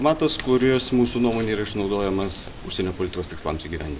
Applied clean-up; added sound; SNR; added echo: none; Ocean; 15 dB; none.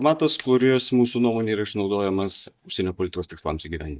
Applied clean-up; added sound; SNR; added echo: neural mask model DeepFilterNet 3.